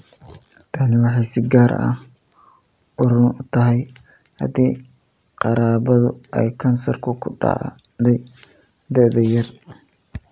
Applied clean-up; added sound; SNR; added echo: none; none; none; none.